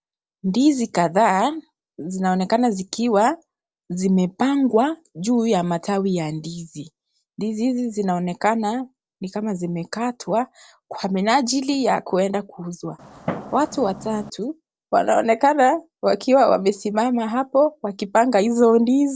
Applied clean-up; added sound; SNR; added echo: neural separator model SepFormer DNS4.